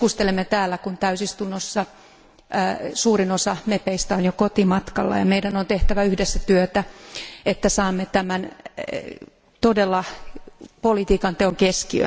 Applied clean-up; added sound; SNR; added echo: none; none; none; none.